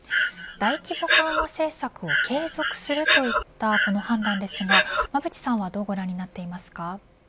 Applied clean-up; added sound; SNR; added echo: none; Breathing; -4 dB; none.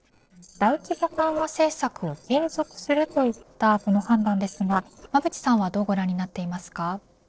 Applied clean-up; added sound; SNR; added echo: neural separator model SepFormer DNS4.